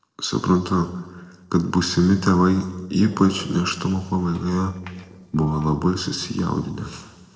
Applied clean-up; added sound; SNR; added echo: neural separator model SepFormer DNS4.